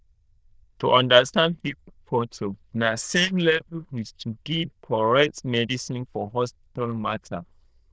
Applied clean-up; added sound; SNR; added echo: neural diffusion model UNIVERSE++.